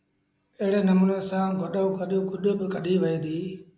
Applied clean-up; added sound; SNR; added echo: none; none; none; none.